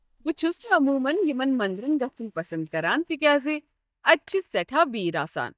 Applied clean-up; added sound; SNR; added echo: neural mask model DeepFilterNet 3.